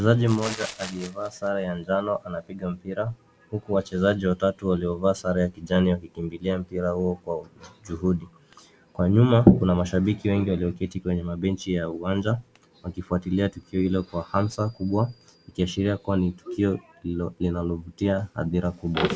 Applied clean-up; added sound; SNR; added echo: none; none; none; none.